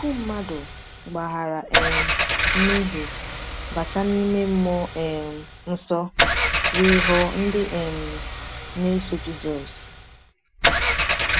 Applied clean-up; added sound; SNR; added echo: none; Engine / Car; 0 dB; none.